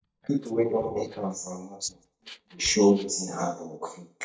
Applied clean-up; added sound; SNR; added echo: neural mask model DeepFilterNet 3.